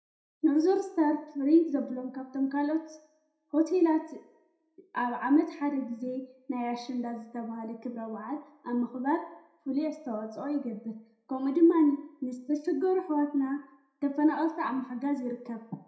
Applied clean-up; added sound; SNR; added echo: none; none; none; reverberation time 0.6 s.